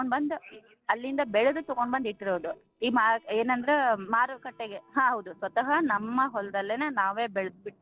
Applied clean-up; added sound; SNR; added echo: neural separator model SepFormer DNS4.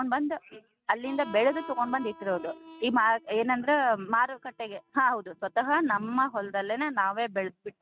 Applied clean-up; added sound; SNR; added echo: neural mask model RNNoise.